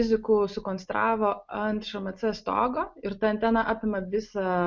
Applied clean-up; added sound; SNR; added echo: none; none; none; none.